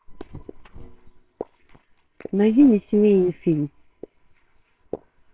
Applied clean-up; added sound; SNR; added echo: neural separator model SepFormer WHAMR!.